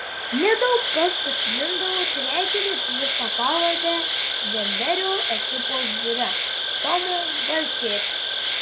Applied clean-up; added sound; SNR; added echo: none; Insect; -3 dB; none.